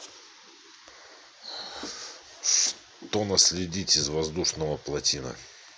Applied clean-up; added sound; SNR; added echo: none; none; none; none.